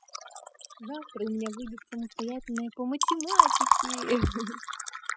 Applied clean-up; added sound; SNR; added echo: classical method spectral subtraction.